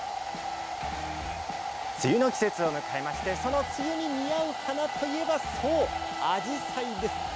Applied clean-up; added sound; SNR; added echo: none; Domestic sounds, home sounds; 4 dB; none.